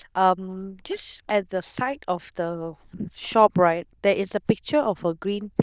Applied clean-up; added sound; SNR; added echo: neural diffusion model UNIVERSE++.